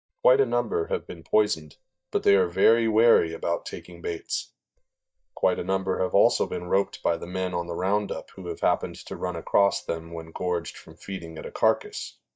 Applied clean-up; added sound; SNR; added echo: neural mask model DeepFilterNet 3.